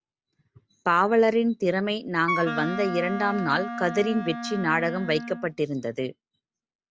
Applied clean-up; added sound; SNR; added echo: none; Wind instrument, woodwind instrument; 7 dB; none.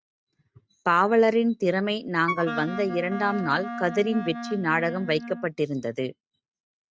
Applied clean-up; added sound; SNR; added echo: neural mask model RNNoise.